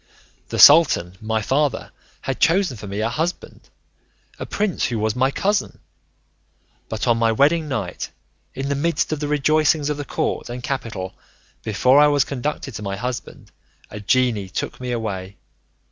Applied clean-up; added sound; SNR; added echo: none; none; none; none.